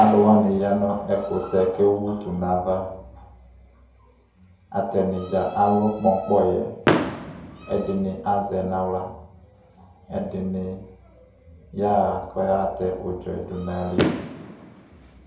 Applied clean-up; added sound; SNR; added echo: none; Fireworks; 10 dB; reverberation time 2.6 s.